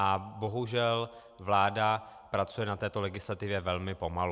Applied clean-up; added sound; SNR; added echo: none; none; none; none.